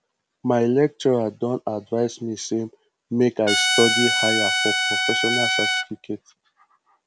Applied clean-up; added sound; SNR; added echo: none; Trumpet; -2 dB; none.